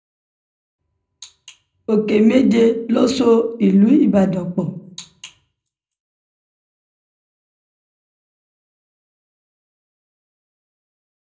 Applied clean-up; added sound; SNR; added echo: none; none; none; reverberation time 0.4 s.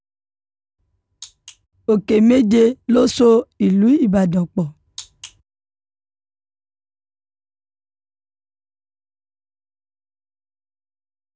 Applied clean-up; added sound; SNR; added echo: none; none; none; none.